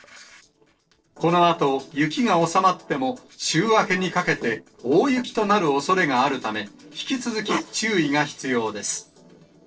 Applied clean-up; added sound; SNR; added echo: neural separator model SepFormer DNS4.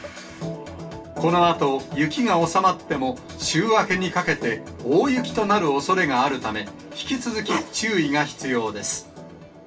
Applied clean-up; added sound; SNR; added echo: none; Bark; 9 dB; reverberation time 0.2 s.